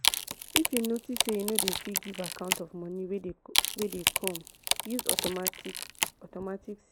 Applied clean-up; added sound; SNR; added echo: none; Wood; -3 dB; none.